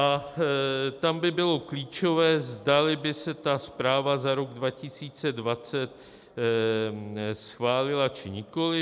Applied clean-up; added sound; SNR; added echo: none; none; none; none.